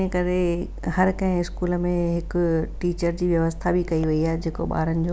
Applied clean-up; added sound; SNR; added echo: none; none; none; none.